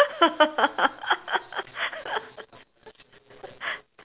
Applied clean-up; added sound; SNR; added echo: none; none; none; none.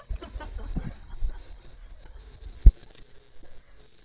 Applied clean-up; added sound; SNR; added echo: neural mask model DeepFilterNet 3.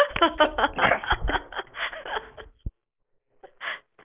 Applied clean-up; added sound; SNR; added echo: neural mask model Resemble Enhance denoiser.